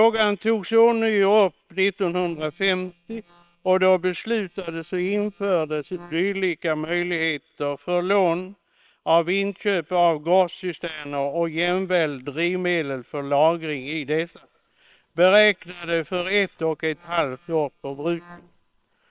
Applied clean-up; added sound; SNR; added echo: neural separator model SepFormer WHAM!.